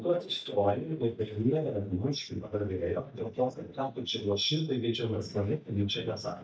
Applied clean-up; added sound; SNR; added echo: neural mask model DeepFilterNet 3.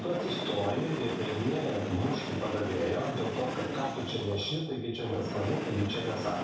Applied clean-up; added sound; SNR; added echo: none; Train; 4 dB; reverberation time 0.7 s.